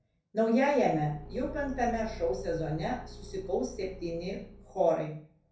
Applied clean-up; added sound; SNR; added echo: none; Engine / Car; 14 dB; reverberation time 0.6 s.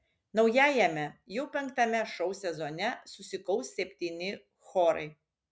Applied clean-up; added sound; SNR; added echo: none; none; none; none.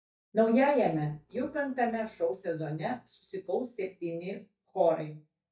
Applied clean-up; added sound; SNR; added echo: neural mask model DeepFilterNet 3.